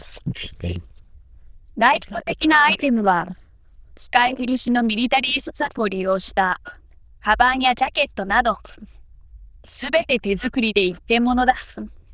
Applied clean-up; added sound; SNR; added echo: neural diffusion model UNIVERSE++.